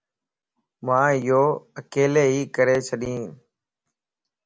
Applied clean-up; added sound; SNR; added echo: none; none; none; none.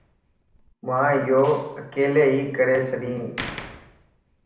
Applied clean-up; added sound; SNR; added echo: none; Slam; 18 dB; reverberation time 0.8 s.